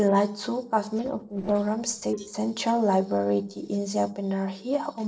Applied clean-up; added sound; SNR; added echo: neural separator model SepFormer DNS4.